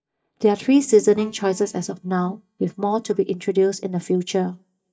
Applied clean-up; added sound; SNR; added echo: neural mask model DeepFilterNet 3.